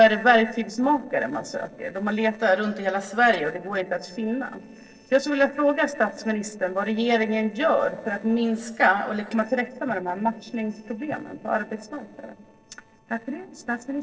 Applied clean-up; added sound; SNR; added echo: neural separator model SepFormer DNS4.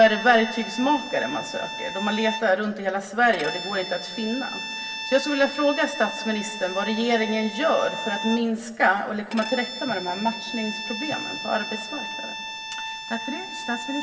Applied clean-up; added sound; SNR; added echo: none; Bowed string instrument; 9 dB; reverberation time 1.8 s.